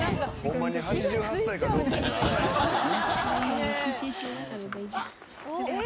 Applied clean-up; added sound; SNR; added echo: none; Livestock, farm animals, working animals; 16 dB; none.